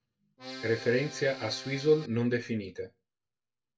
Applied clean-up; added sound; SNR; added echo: none; Accordion; 13 dB; reverberation time 0.2 s.